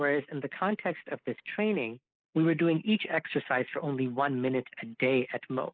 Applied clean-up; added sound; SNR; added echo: neural mask model Resemble Enhance denoiser.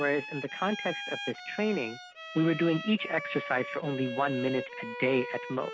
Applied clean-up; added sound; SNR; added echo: none; Bowed string instrument; 9 dB; none.